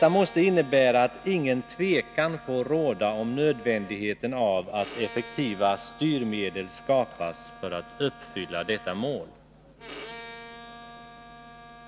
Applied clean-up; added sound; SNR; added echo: none; Bowed string instrument; 18 dB; none.